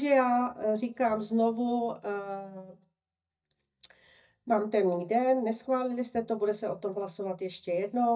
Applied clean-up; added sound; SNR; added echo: neural mask model DeepFilterNet 3.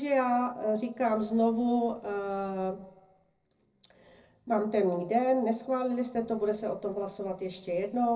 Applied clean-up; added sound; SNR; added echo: neural separator model SepFormer DNS4.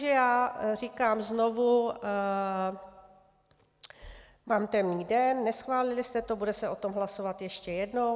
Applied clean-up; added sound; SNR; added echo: none; none; none; none.